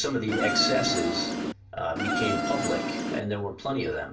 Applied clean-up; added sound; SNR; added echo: none; Insect; -1 dB; reverberation time 0.3 s.